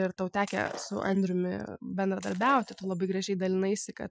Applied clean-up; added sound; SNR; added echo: classical method Wiener filter.